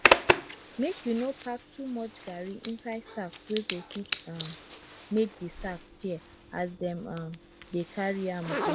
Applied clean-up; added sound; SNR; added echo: none; Zipper (clothing); -2 dB; none.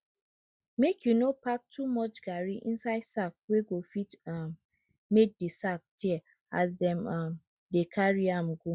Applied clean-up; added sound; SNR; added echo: none; none; none; none.